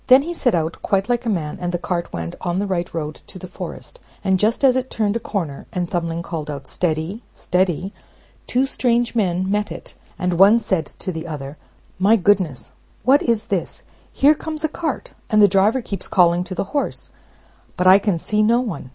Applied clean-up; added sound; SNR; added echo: none; none; none; none.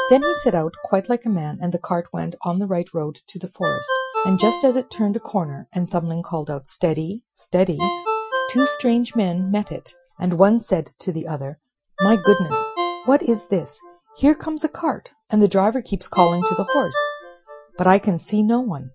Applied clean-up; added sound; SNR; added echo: classical method Wiener filter.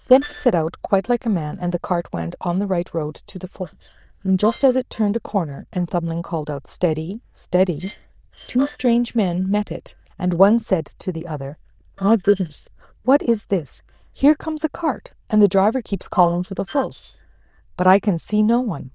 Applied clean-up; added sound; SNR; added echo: neural diffusion model UNIVERSE++.